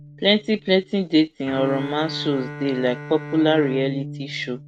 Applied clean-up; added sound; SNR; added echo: neural mask model RNNoise.